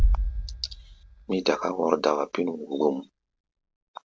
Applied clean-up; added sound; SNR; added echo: none; Bass drum; 2 dB; none.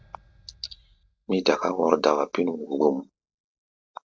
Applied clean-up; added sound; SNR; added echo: neural mask model DeepFilterNet 3.